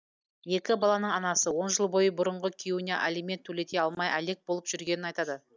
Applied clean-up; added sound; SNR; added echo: neural mask model DeepFilterNet 3.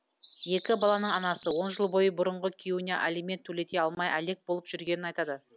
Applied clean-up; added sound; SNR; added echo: none; Bird vocalization, bird call, bird song; 9 dB; none.